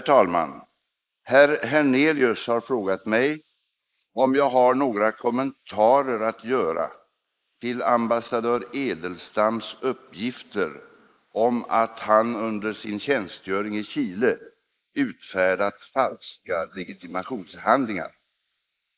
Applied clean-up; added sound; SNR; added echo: neural mask model Resemble Enhance denoiser.